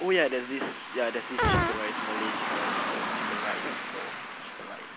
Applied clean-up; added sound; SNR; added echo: none; Car passing by + Fart; -1 dB; none.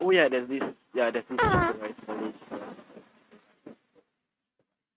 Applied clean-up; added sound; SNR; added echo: neural mask model RNNoise.